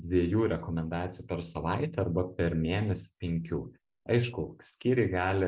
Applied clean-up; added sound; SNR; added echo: none; none; none; none.